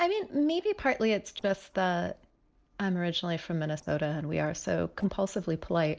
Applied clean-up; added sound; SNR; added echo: neural separator model SepFormer DNS4.